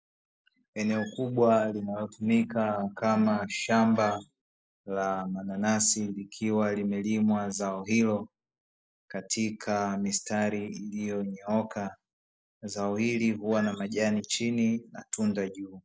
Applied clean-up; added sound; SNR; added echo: neural mask model Resemble Enhance denoiser.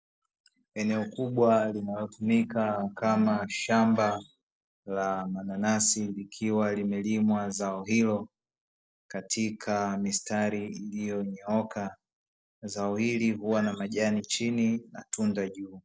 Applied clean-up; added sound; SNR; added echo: neural separator model SepFormer DNS4.